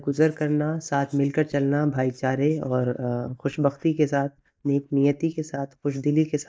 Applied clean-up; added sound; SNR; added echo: neural mask model DeepFilterNet 3.